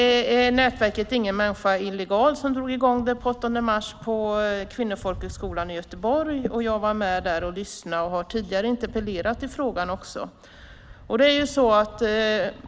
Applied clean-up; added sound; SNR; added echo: none; Rattle; 18 dB; none.